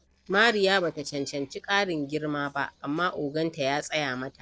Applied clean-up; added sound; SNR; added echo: neural separator model SepFormer DNS4.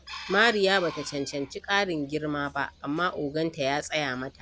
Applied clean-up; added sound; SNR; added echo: none; Chicken, rooster; 17 dB; none.